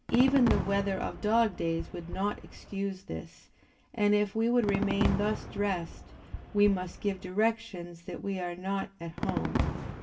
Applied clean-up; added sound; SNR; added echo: none; Fireworks; 6 dB; reverberation time 0.2 s.